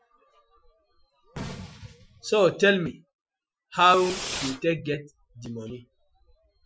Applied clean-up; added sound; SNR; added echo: classical method Wiener filter.